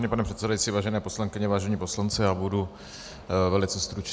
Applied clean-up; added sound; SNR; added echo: none; none; none; none.